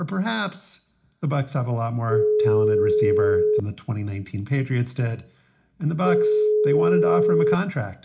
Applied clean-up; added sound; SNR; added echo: none; Telephone; -3 dB; reverberation time 0.4 s.